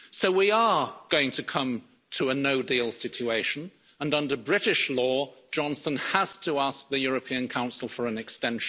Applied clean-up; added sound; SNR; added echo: none; none; none; none.